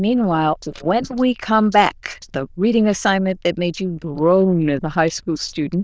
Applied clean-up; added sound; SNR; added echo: neural diffusion model UNIVERSE++.